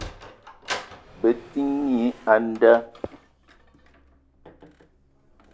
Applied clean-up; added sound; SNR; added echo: none; Sliding door; 17 dB; none.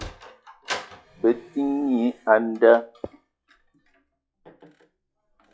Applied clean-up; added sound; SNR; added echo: classical method log-MMSE.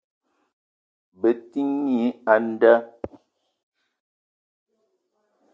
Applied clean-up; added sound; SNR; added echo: none; none; none; none.